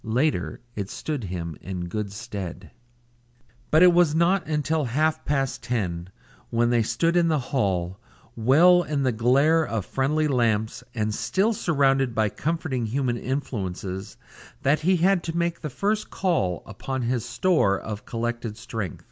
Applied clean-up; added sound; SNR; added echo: none; none; none; none.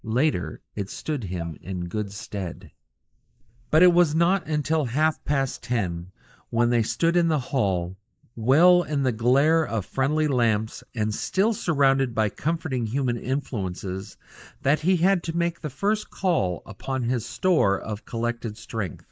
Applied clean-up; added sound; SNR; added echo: neural mask model Resemble Enhance denoiser.